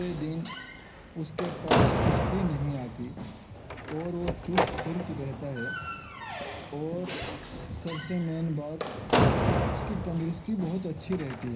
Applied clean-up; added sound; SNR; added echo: none; Slam; -3 dB; reverberation time 0.5 s.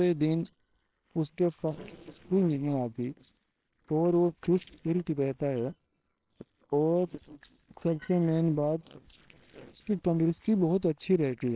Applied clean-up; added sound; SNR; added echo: neural separator model SepFormer WHAMR!.